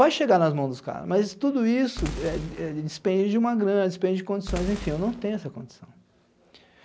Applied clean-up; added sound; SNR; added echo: none; Boom; 13 dB; none.